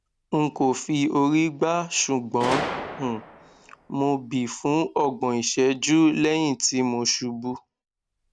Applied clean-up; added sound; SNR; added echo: none; Gunshot, gunfire; 15 dB; none.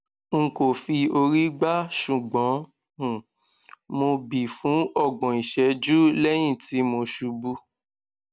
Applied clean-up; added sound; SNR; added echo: none; none; none; none.